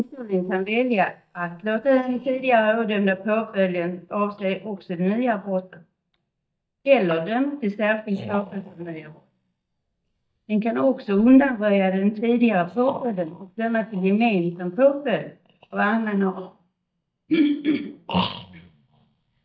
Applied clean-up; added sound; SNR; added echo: neural mask model DeepFilterNet 3.